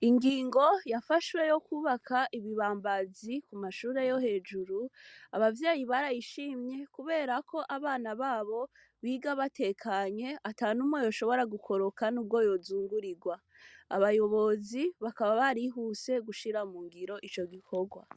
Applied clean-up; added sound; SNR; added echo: none; none; none; none.